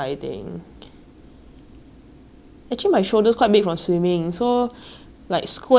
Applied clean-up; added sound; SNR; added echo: none; none; none; none.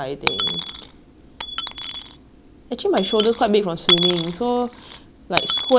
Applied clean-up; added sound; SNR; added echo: none; Coin (dropping) / Dishes, pots, and pans; 3 dB; none.